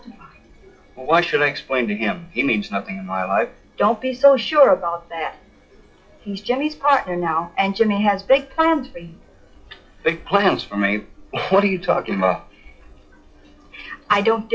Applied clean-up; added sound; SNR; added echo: classical method WPE with log-MMSE.